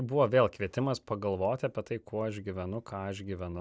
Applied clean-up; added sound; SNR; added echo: none; none; none; none.